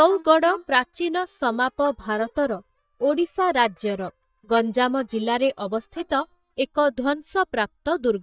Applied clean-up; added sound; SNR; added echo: neural mask model DeepFilterNet 3.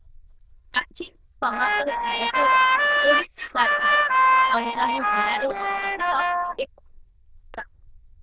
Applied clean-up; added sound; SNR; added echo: neural diffusion model UNIVERSE++.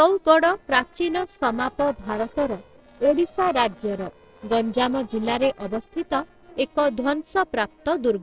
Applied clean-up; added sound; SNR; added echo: neural separator model SepFormer DNS4.